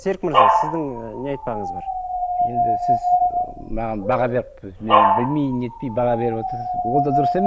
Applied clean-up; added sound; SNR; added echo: none; Dog; -4 dB; none.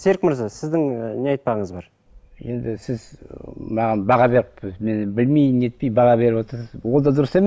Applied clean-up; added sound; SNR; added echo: none; none; none; none.